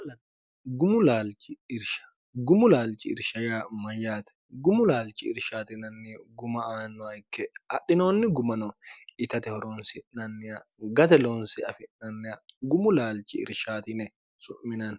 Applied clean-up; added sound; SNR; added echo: none; none; none; none.